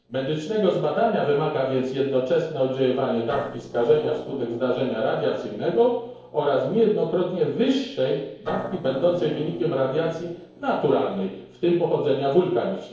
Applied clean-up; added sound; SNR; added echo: neural separator model SepFormer DNS4.